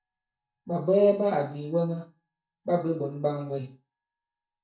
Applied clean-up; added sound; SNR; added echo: neural mask model DeepFilterNet 3.